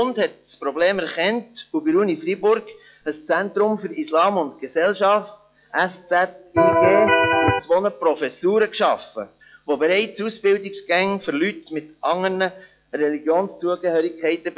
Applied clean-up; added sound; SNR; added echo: classical method log-MMSE.